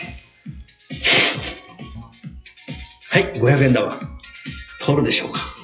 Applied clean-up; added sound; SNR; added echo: classical method WPE with log-MMSE.